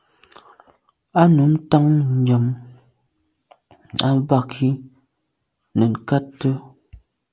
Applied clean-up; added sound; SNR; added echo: none; none; none; none.